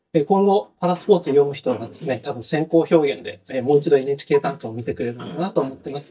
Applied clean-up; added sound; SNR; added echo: neural mask model DeepFilterNet 3.